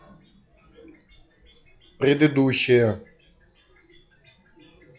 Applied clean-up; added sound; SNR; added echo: classical method log-MMSE.